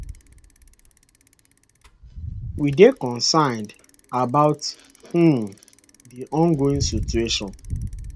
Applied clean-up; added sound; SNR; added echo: none; Bicycle; 12 dB; none.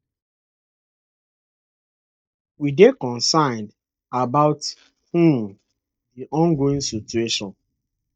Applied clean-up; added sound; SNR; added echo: neural mask model DeepFilterNet 3.